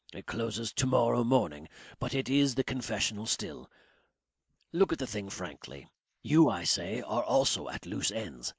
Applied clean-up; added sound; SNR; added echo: neural mask model Resemble Enhance denoiser.